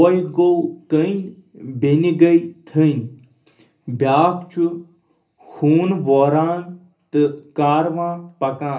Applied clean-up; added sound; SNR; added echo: none; none; none; reverberation time 0.3 s.